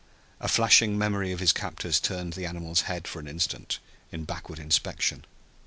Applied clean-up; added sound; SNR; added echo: none; none; none; none.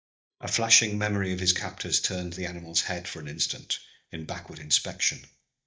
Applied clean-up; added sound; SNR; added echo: neural mask model DeepFilterNet 3.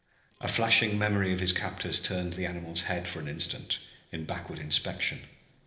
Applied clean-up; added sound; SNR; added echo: neural separator model SepFormer DNS4.